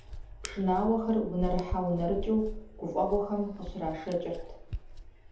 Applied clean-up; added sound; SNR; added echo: none; Hands; 9 dB; reverberation time 0.6 s.